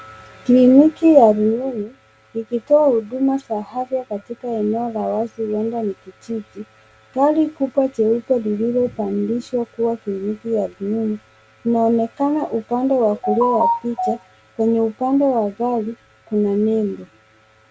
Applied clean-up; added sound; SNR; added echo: none; none; none; none.